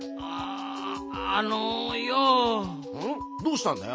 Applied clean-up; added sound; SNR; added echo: none; none; none; none.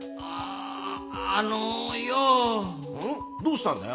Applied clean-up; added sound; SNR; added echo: none; Brass instrument; 19 dB; reverberation time 0.7 s.